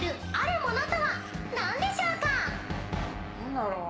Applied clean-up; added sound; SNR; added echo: none; Wind instrument, woodwind instrument; 14 dB; reverberation time 2.1 s.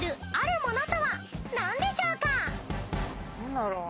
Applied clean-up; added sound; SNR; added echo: none; none; none; none.